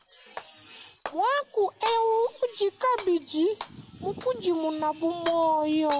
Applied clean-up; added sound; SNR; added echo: none; Shatter; 14 dB; none.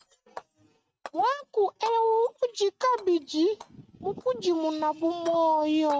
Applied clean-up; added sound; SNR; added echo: neural mask model RNNoise.